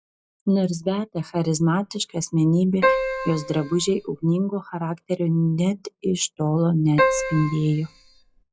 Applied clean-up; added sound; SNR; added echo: classical method log-MMSE.